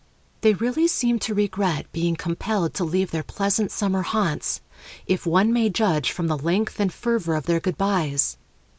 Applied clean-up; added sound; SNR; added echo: none; none; none; none.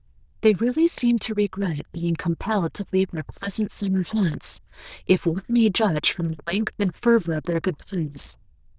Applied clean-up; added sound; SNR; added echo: neural diffusion model UNIVERSE++.